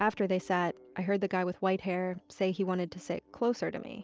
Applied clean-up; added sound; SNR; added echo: none; none; none; none.